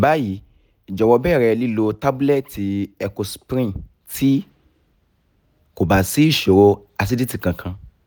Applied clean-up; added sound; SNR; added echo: none; none; none; none.